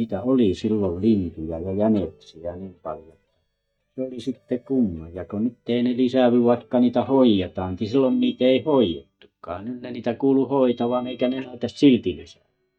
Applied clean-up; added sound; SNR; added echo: neural mask model DeepFilterNet 3.